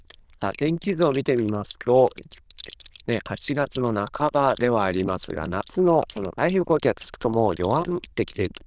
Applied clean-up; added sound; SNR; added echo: neural diffusion model UNIVERSE++.